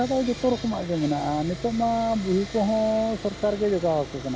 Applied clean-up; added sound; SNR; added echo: none; Sawing; 13 dB; none.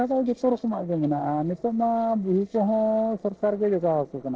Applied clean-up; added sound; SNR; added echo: neural separator model SepFormer DNS4.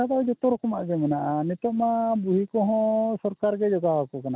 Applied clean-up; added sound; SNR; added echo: none; none; none; none.